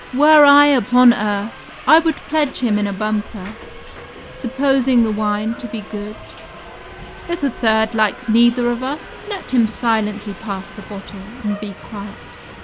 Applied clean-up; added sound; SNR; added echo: none; Subway, metro, underground; 16 dB; none.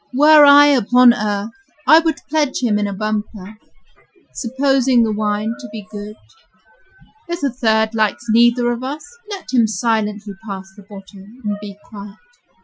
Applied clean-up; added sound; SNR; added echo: classical method Wiener filter.